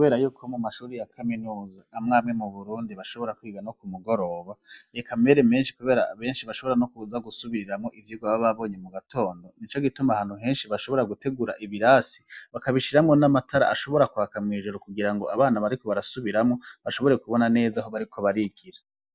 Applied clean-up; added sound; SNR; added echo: none; none; none; none.